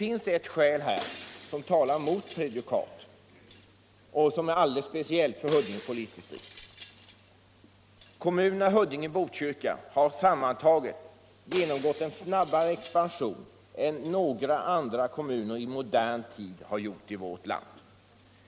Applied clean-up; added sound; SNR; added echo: none; Shatter; 17 dB; none.